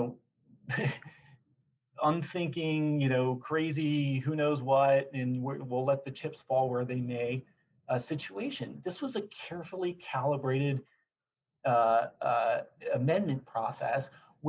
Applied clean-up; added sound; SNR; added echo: neural mask model Resemble Enhance denoiser.